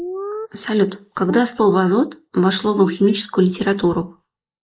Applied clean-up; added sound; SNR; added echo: neural mask model Resemble Enhance denoiser.